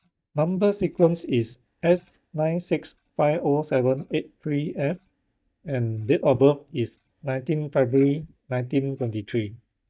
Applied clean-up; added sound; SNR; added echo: neural mask model DeepFilterNet 3.